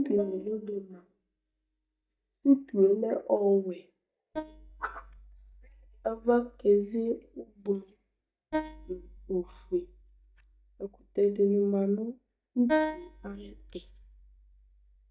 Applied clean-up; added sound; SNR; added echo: neural mask model DeepFilterNet 3.